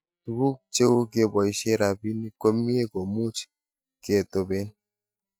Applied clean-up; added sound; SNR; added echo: neural mask model DeepFilterNet 3.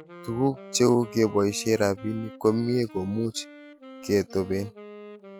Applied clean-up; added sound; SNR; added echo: none; Wind instrument, woodwind instrument; 18 dB; none.